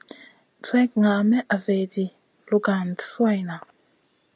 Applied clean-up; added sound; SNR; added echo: none; none; none; none.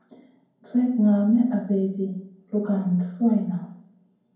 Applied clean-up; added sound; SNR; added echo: none; none; none; reverberation time 0.9 s.